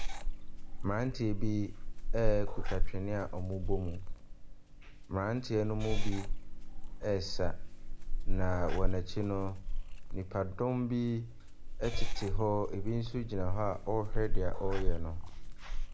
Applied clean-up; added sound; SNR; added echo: none; Meow / Purr; -5 dB; none.